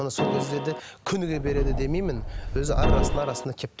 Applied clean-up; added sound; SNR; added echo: none; Subway, metro, underground + Keyboard (musical); -3 dB; none.